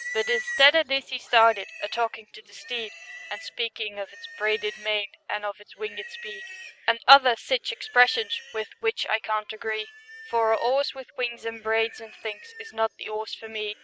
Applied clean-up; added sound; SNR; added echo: none; Livestock, farm animals, working animals; 15 dB; none.